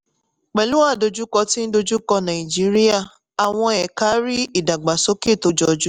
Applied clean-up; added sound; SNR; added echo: none; none; none; none.